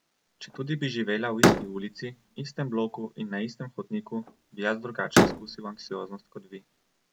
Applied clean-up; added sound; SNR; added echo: none; Slam; -4 dB; none.